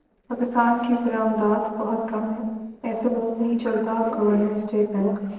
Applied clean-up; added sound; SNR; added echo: neural separator model SepFormer DNS4.